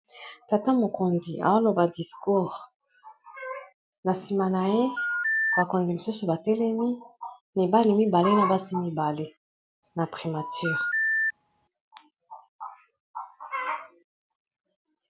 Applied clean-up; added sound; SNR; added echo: none; Telephone; 2 dB; none.